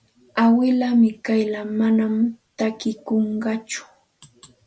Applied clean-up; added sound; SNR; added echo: none; none; none; none.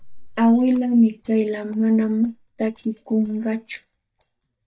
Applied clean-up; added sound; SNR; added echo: neural mask model DeepFilterNet 3.